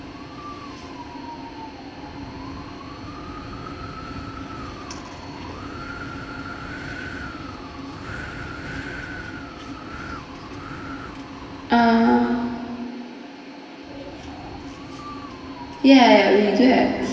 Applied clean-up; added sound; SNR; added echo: none; Wind; 13 dB; reverberation time 2.5 s.